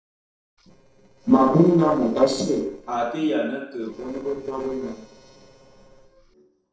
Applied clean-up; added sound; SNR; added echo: neural separator model SepFormer DNS4.